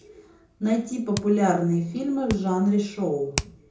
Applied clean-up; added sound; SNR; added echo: none; Hands; 13 dB; reverberation time 0.5 s.